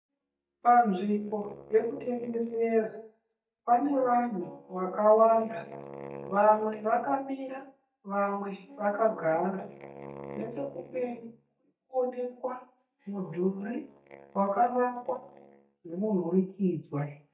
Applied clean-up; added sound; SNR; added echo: neural mask model DeepFilterNet 3.